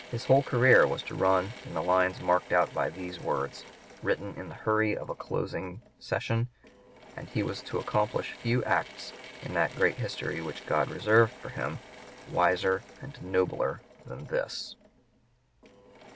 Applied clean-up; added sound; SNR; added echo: none; Drill / Mechanisms; 19 dB; none.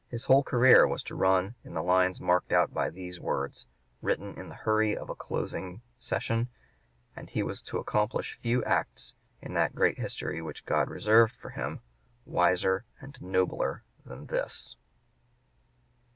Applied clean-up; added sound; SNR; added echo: none; none; none; none.